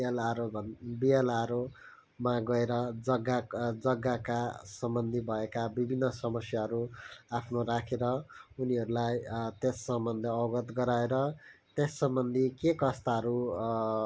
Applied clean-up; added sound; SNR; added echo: none; none; none; none.